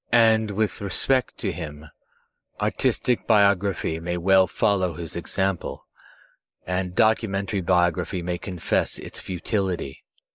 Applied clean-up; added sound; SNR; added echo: neural mask model Resemble Enhance denoiser.